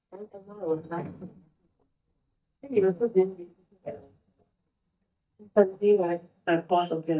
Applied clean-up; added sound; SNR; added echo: neural mask model DeepFilterNet 3.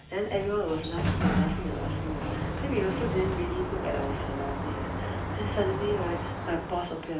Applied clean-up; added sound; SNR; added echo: none; Sliding door; -1 dB; reverberation time 0.4 s.